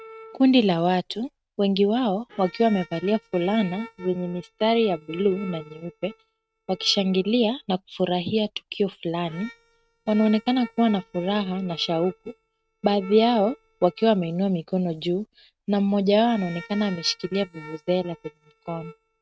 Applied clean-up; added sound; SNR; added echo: neural mask model RNNoise.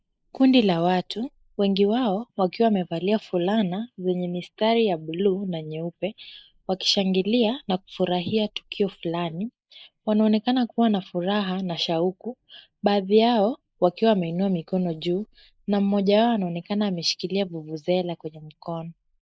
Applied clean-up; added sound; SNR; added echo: neural mask model Resemble Enhance denoiser.